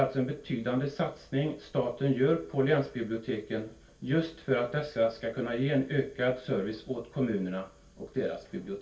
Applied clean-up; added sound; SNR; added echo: none; none; none; reverberation time 0.2 s.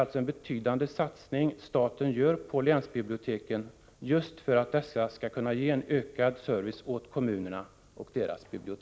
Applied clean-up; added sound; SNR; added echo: none; none; none; none.